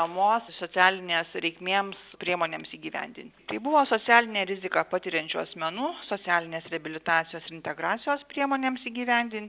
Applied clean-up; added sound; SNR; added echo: none; none; none; none.